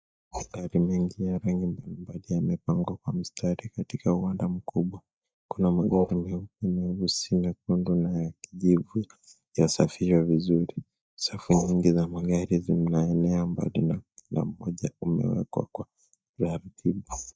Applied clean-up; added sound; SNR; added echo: neural mask model DeepFilterNet 3.